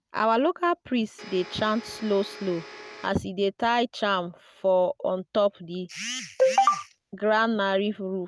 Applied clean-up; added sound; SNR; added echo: none; Domestic sounds, home sounds; 16 dB; none.